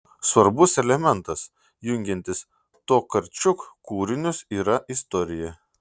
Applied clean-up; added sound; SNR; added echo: none; none; none; none.